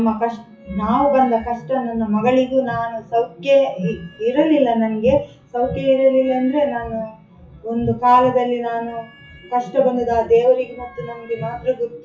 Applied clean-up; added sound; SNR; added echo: classical method WPE with log-MMSE.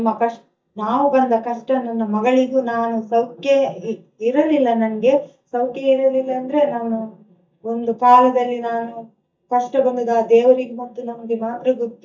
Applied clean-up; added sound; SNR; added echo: neural mask model DeepFilterNet 3.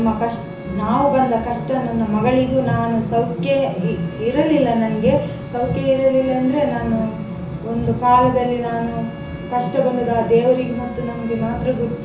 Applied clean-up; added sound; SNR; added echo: none; Wind instrument, woodwind instrument; 20 dB; reverberation time 0.7 s.